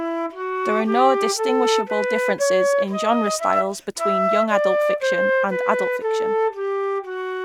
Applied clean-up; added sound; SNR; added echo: none; Wind instrument, woodwind instrument; -3 dB; none.